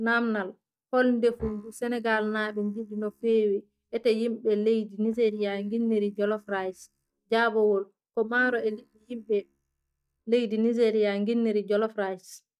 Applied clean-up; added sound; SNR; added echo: neural mask model DeepFilterNet 3.